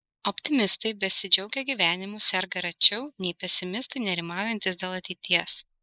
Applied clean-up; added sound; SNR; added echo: neural mask model Resemble Enhance denoiser.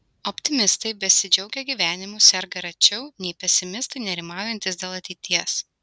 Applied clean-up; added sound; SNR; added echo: none; none; none; none.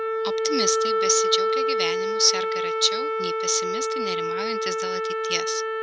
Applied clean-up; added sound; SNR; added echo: none; Wind instrument, woodwind instrument; -4 dB; none.